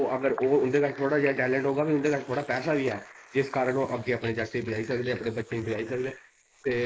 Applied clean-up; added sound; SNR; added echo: neural mask model Resemble Enhance denoiser.